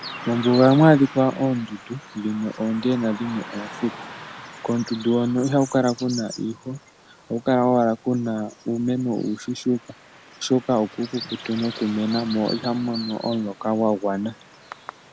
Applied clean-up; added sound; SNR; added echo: none; Bird vocalization, bird call, bird song + Car passing by / Traffic noise, roadway noise; 16 dB; none.